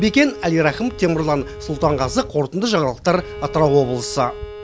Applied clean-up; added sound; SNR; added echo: none; Bowed string instrument; 15 dB; none.